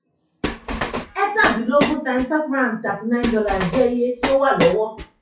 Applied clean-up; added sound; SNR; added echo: classical method WPE with log-MMSE.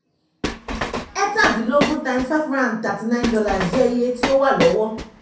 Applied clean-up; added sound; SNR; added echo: none; Train; 6 dB; reverberation time 0.5 s.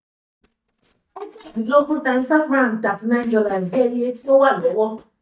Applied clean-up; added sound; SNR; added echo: neural mask model DeepFilterNet 3.